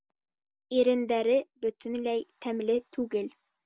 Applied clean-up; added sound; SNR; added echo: none; none; none; none.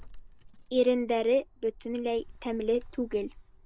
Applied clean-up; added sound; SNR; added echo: none; Tearing / Wood; 18 dB; none.